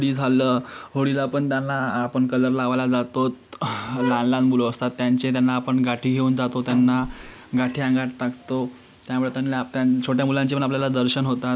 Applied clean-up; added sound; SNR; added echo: none; Burping, eructation + Snare drum; 18 dB; none.